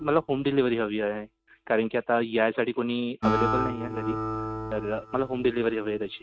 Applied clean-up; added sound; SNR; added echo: neural mask model RNNoise.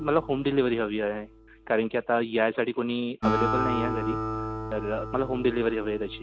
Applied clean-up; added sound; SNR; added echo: none; Acoustic guitar; 5 dB; none.